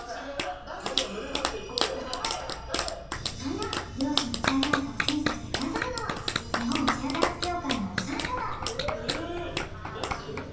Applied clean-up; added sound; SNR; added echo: none; Clapping; 0 dB; reverberation time 0.9 s.